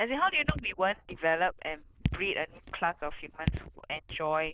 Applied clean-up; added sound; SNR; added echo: neural diffusion model UNIVERSE++.